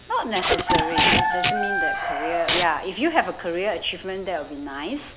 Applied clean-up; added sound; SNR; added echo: none; Packing tape, duct tape + Chicken, rooster; -2 dB; none.